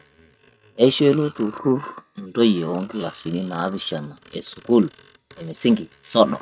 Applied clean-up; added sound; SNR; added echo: neural mask model RNNoise.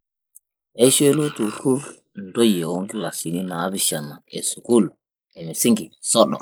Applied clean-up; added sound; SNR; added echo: neural mask model Resemble Enhance denoiser.